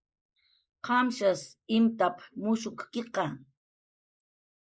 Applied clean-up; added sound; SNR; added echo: neural mask model Resemble Enhance denoiser.